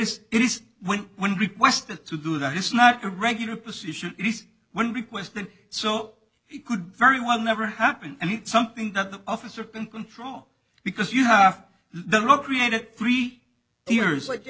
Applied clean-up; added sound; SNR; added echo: none; none; none; none.